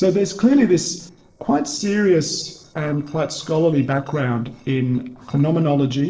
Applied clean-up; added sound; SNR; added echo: neural separator model SepFormer DNS4.